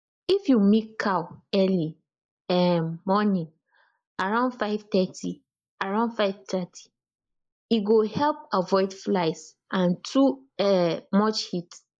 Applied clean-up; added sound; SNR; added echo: neural mask model Resemble Enhance denoiser.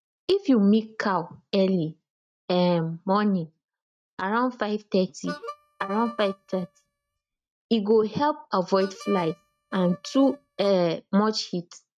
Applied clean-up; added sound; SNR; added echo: neural mask model RNNoise.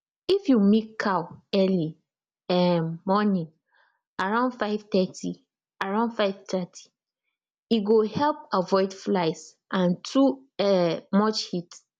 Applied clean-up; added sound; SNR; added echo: none; none; none; none.